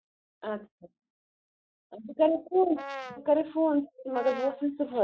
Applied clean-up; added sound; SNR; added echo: classical method Wiener filter.